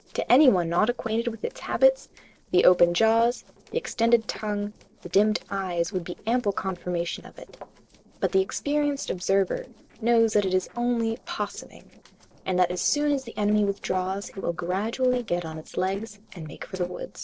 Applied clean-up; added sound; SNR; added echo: neural separator model SepFormer DNS4.